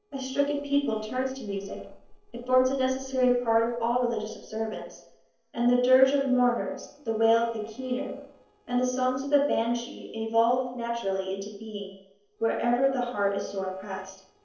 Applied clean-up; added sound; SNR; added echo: neural separator model SepFormer DNS4.